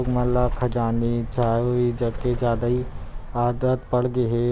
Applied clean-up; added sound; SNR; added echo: none; Bird; 8 dB; none.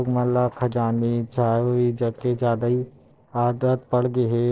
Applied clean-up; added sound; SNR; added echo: neural separator model SepFormer DNS4.